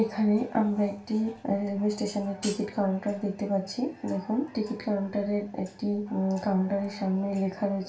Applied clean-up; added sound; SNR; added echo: none; Hi-hat; 12 dB; reverberation time 0.3 s.